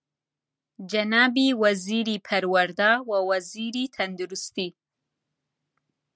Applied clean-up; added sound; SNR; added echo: none; none; none; none.